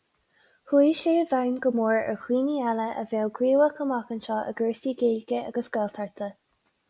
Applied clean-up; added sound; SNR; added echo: none; none; none; none.